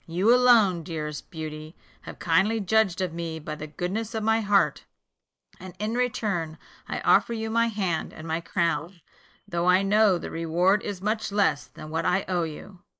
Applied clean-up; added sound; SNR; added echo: neural mask model Resemble Enhance denoiser.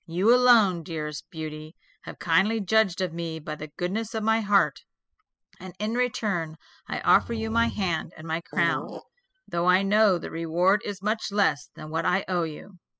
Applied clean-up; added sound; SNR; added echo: classical method spectral subtraction.